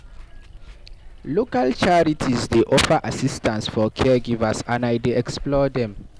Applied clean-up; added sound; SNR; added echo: none; Water; 18 dB; none.